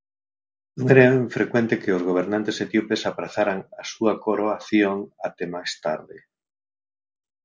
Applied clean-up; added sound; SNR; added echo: none; none; none; none.